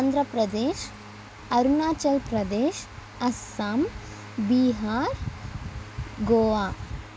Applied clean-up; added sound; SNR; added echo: none; none; none; none.